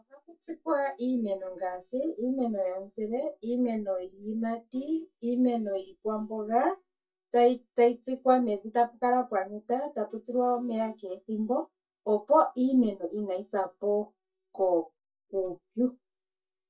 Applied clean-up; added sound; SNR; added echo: neural mask model DeepFilterNet 3.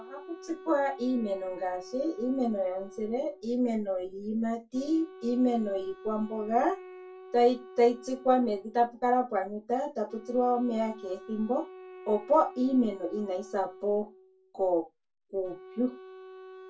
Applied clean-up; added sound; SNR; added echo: none; Wind instrument, woodwind instrument; 18 dB; reverberation time 0.2 s.